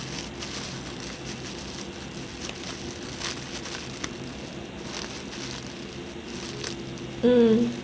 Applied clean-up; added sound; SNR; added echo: none; Crumpling, crinkling; 11 dB; none.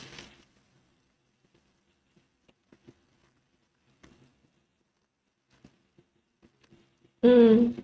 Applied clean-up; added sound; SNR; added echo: neural mask model RNNoise.